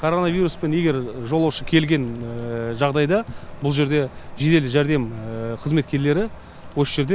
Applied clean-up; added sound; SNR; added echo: none; Crackle; 16 dB; none.